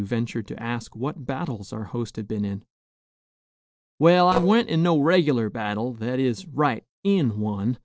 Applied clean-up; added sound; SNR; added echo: neural separator model SepFormer DNS4.